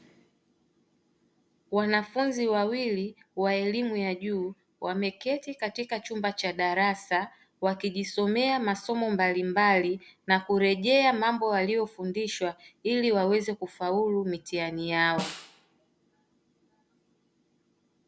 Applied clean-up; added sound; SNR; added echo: none; Snare drum; 12 dB; none.